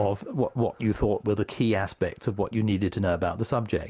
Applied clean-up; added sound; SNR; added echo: none; none; none; none.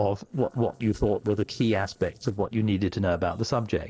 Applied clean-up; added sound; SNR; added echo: neural separator model SepFormer DNS4.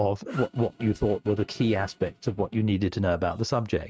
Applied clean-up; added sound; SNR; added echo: neural mask model RNNoise.